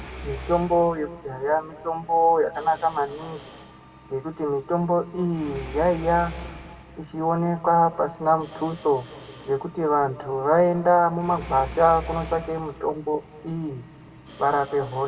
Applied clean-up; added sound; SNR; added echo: none; Mechanisms; 17 dB; reverberation time 1.6 s.